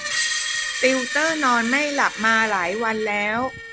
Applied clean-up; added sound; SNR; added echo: none; Screech; 6 dB; none.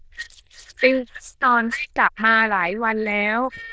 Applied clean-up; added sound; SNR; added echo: neural diffusion model UNIVERSE++.